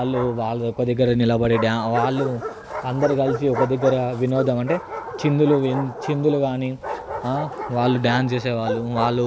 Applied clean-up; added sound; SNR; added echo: none; Bark; 10 dB; none.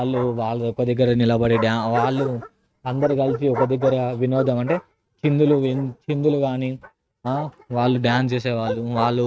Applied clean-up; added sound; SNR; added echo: neural mask model RNNoise.